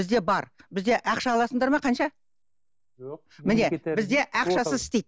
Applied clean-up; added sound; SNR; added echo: none; none; none; none.